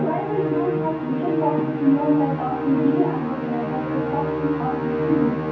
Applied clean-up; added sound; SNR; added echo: none; Musical instrument; 2 dB; reverberation time 0.9 s.